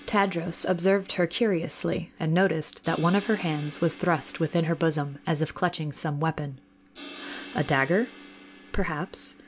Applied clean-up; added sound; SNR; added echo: none; Crash cymbal; 20 dB; none.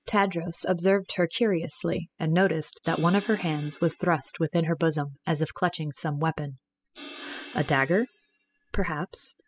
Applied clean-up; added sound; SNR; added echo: classical method spectral subtraction.